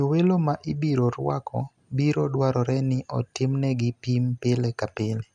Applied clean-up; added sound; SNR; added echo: none; none; none; none.